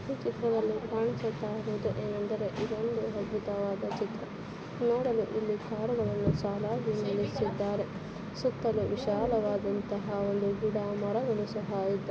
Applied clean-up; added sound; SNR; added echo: none; none; none; none.